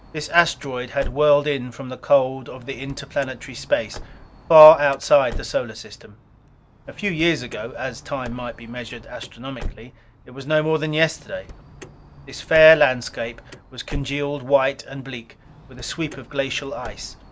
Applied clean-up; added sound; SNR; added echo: none; Car; 16 dB; none.